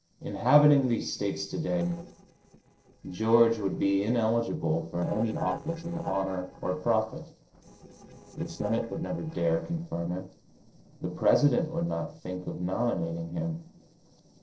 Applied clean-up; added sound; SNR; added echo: neural separator model SepFormer DNS4.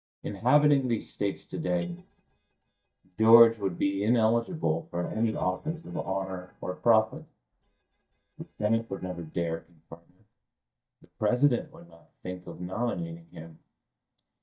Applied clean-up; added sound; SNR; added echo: neural mask model DeepFilterNet 3.